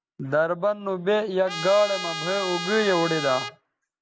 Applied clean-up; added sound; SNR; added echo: none; Trumpet; 7 dB; none.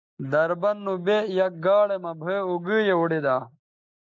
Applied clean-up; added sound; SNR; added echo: neural mask model Resemble Enhance denoiser.